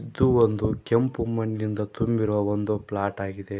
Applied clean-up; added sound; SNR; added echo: none; none; none; none.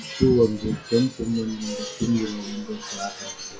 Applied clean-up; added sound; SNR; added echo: classical method WPE with log-MMSE.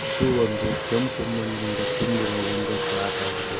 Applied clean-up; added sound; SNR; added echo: none; Fixed-wing aircraft, airplane; 0 dB; reverberation time 0.1 s.